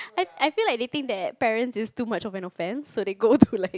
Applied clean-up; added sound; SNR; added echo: none; none; none; none.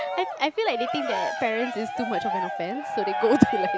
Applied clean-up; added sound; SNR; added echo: none; Cheering; 3 dB; none.